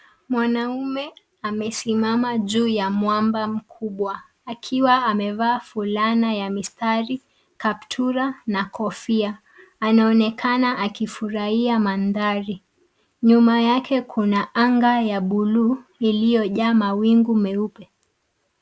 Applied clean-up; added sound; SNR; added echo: none; none; none; none.